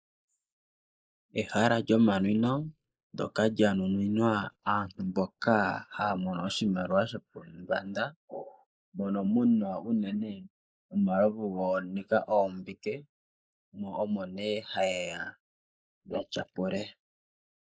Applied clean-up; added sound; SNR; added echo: neural mask model Resemble Enhance denoiser.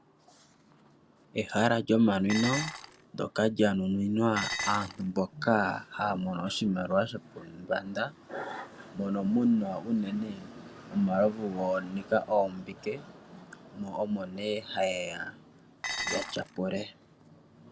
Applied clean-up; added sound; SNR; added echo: none; Dishes, pots, and pans; 6 dB; none.